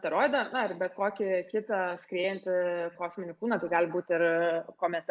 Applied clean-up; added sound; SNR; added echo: neural mask model Resemble Enhance denoiser.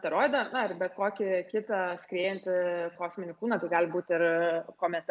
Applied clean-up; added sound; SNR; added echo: none; none; none; none.